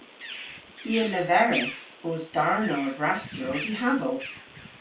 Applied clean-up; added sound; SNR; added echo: none; Bird vocalization, bird call, bird song; 11 dB; reverberation time 0.2 s.